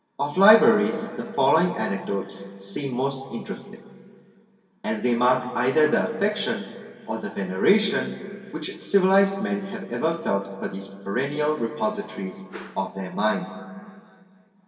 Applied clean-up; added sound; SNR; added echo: none; Whoosh, swoosh, swish; 19 dB; reverberation time 2.6 s.